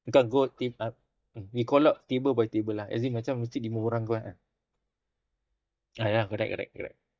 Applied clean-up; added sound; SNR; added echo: neural mask model DeepFilterNet 3.